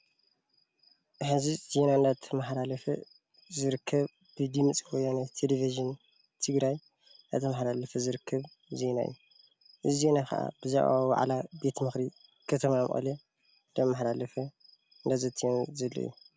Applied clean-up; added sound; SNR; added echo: none; none; none; none.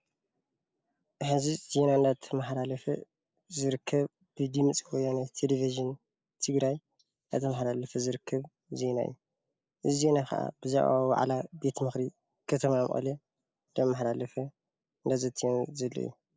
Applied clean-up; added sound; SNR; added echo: neural mask model Resemble Enhance denoiser.